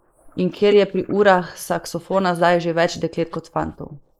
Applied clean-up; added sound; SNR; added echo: neural mask model Resemble Enhance denoiser.